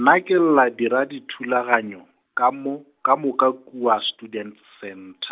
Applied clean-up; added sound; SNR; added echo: none; none; none; none.